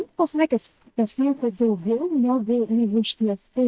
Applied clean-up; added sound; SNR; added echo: neural mask model DeepFilterNet 3.